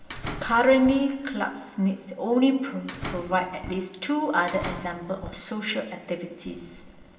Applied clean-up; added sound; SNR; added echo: none; Slam; 11 dB; reverberation time 1.8 s.